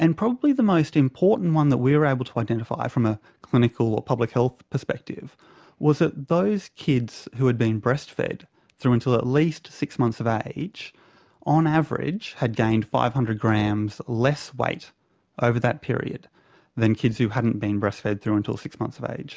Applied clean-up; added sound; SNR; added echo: none; none; none; none.